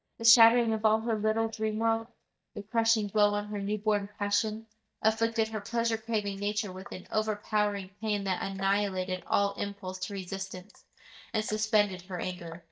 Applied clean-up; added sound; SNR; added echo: neural mask model DeepFilterNet 3.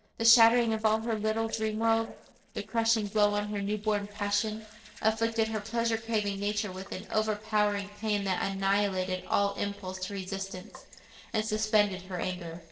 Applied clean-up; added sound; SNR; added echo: neural separator model SepFormer DNS4.